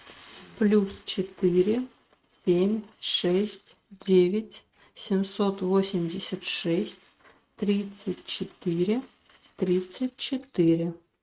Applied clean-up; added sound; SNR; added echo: neural mask model RNNoise.